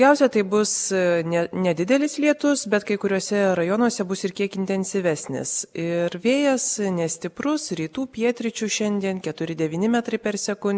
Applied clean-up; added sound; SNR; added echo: none; none; none; none.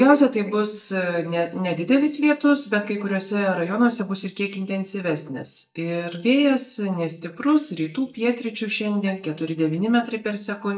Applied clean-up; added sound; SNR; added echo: neural mask model DeepFilterNet 3.